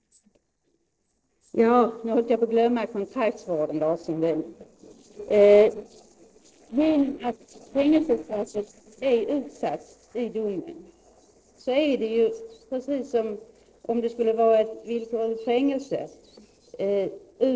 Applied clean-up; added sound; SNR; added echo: neural separator model SepFormer DNS4.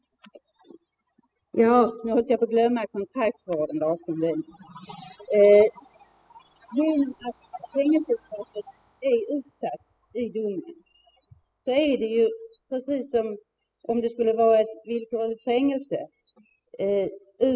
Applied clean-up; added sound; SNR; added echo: classical method spectral subtraction.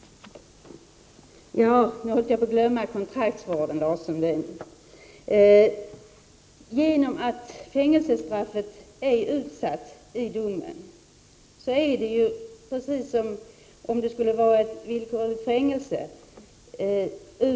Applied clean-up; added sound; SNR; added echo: none; none; none; none.